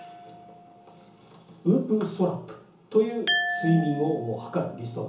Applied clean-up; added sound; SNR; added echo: none; Glass; 8 dB; reverberation time 0.7 s.